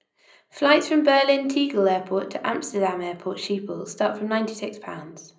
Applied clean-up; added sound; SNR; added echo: none; none; none; reverberation time 0.4 s.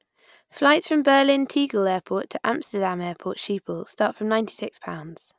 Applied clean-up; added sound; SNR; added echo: none; none; none; none.